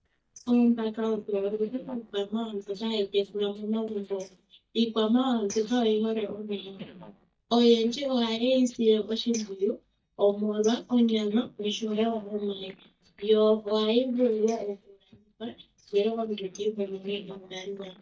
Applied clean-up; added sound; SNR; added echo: neural mask model DeepFilterNet 3.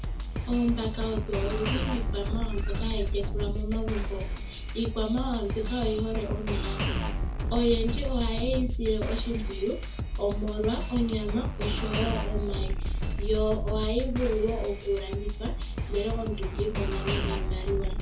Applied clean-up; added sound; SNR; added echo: none; Drum kit; -1 dB; reverberation time 0.2 s.